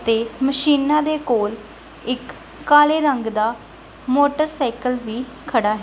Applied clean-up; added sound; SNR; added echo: none; none; none; none.